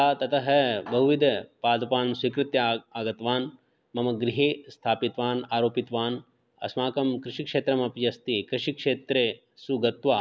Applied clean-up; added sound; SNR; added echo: none; none; none; none.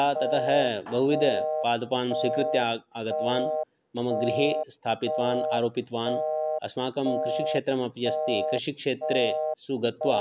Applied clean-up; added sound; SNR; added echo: none; Telephone; 2 dB; none.